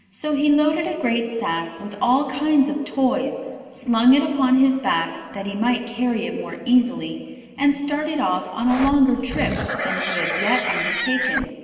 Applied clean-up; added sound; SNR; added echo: none; Livestock, farm animals, working animals; 4 dB; reverberation time 2.9 s.